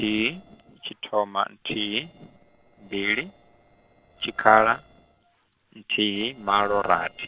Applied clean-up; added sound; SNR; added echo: neural separator model SepFormer DNS4.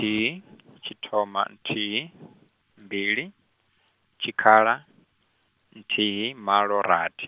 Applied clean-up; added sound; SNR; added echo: none; none; none; none.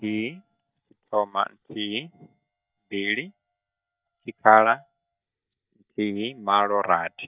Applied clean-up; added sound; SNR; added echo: neural mask model DeepFilterNet 3.